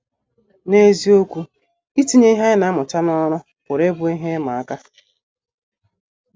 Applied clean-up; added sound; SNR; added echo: none; none; none; none.